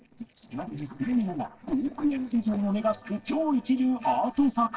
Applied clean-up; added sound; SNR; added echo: neural separator model SepFormer DNS4.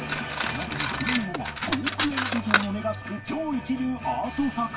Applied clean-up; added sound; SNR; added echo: none; Cutlery, silverware; 2 dB; reverberation time 0.2 s.